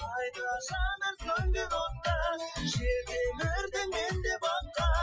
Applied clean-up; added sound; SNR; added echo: classical method Wiener filter.